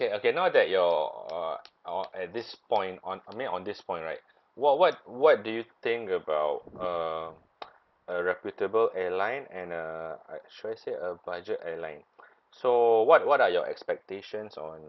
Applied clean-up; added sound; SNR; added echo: none; none; none; none.